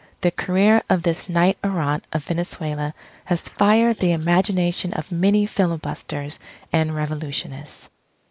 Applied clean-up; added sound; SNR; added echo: neural mask model Resemble Enhance denoiser.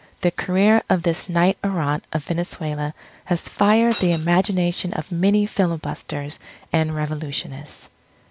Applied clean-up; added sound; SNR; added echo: none; Shatter; 12 dB; none.